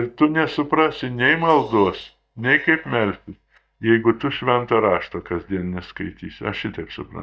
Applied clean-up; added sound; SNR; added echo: neural mask model DeepFilterNet 3.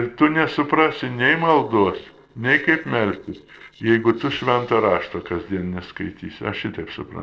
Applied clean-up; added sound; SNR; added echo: neural separator model SepFormer DNS4.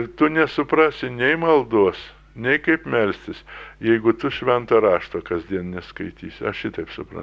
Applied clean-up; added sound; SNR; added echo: none; none; none; none.